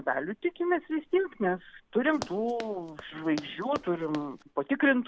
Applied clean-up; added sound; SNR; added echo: none; Run; 15 dB; none.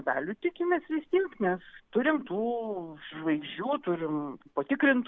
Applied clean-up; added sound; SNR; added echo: none; none; none; none.